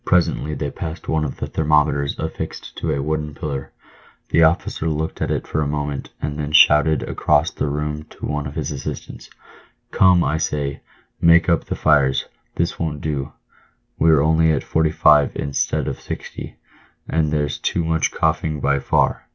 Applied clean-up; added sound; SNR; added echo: none; none; none; none.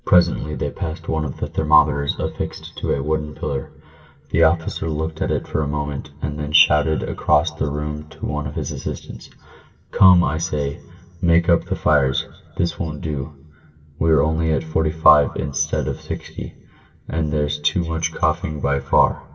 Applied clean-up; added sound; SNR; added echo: none; none; none; reverberation time 1.6 s.